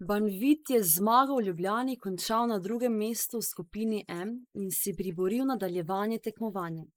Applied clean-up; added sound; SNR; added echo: neural mask model Resemble Enhance denoiser.